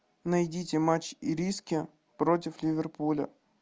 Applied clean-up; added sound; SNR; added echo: none; none; none; none.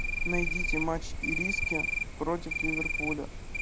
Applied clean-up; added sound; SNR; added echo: none; Cricket; -4 dB; none.